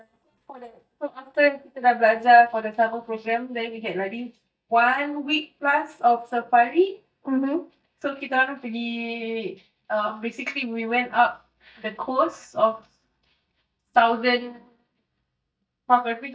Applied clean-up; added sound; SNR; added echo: neural mask model DeepFilterNet 3.